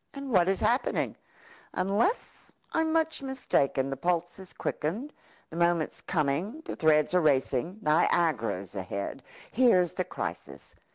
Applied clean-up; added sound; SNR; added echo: none; none; none; none.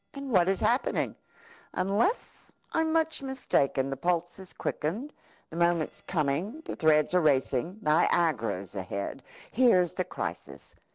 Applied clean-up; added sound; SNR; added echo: neural separator model SepFormer DNS4.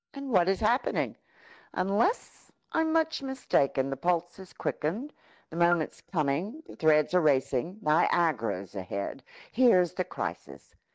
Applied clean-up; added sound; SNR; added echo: neural mask model DeepFilterNet 3.